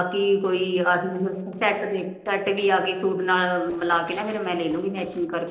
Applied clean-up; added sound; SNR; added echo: neural separator model SepFormer DNS4.